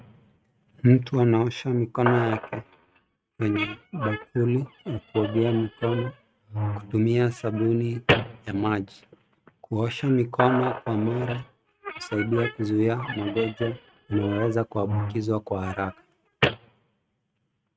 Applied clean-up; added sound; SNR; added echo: neural mask model RNNoise.